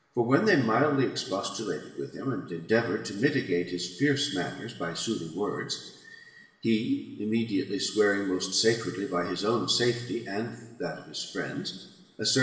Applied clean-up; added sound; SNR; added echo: none; none; none; reverberation time 1.3 s.